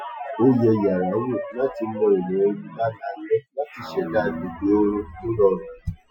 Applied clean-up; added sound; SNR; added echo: classical method Wiener filter.